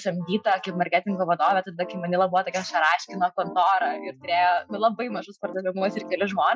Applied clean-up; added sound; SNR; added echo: classical method Wiener filter.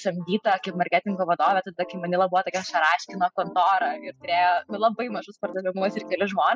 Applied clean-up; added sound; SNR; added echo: classical method spectral subtraction.